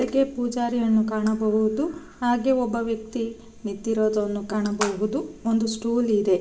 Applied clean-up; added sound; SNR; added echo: none; Water / Splash, splatter; 13 dB; reverberation time 0.5 s.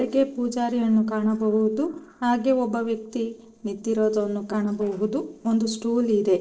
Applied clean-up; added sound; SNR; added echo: neural separator model SepFormer DNS4.